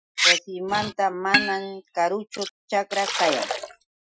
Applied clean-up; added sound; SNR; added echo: classical method Wiener filter.